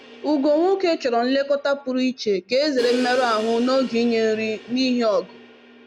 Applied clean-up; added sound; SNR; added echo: none; Crash cymbal; 17 dB; none.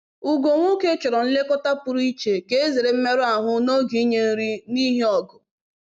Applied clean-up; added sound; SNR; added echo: none; none; none; none.